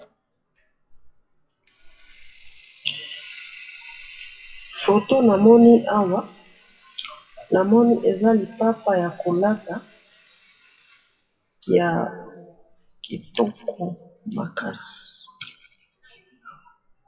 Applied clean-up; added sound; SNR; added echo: classical method WPE with log-MMSE.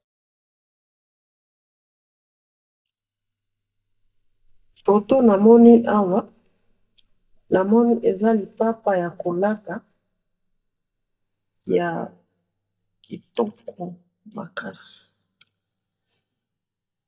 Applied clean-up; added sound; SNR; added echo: neural mask model DeepFilterNet 3.